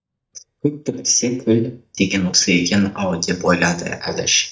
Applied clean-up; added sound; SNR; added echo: neural mask model DeepFilterNet 3.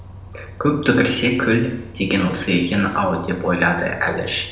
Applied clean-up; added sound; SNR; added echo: none; Bus; 18 dB; reverberation time 0.8 s.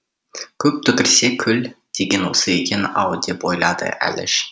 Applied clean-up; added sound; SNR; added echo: none; none; none; none.